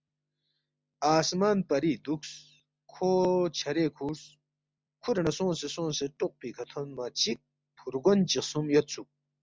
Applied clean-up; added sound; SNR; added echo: none; none; none; none.